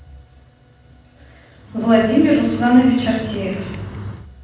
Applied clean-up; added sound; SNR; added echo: none; Bird; 12 dB; reverberation time 1.1 s.